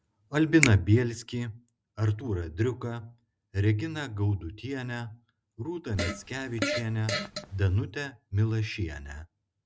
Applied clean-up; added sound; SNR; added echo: none; Finger snapping + Fart; 5 dB; none.